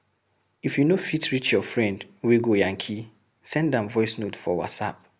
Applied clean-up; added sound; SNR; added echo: none; none; none; none.